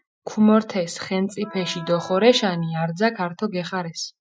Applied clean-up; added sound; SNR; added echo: classical method Wiener filter.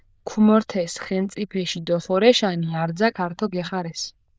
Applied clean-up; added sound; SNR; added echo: neural diffusion model UNIVERSE++.